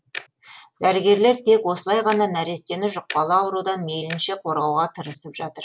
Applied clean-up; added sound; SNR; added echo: none; Tick-tock; 20 dB; none.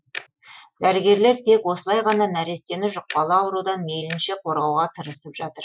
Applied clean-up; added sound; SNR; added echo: classical method Wiener filter.